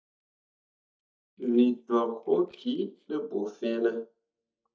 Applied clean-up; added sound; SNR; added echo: neural mask model DeepFilterNet 3.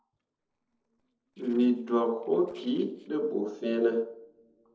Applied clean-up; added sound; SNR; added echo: neural separator model SepFormer DNS4.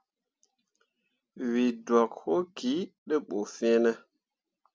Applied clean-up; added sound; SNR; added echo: none; none; none; none.